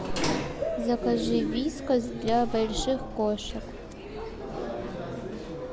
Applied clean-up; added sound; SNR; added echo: none; Sliding door + Gunshot, gunfire; 10 dB; none.